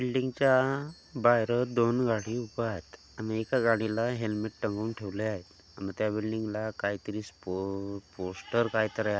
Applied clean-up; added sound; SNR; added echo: none; none; none; none.